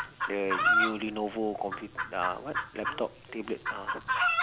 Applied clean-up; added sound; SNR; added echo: none; Chicken, rooster; -3 dB; none.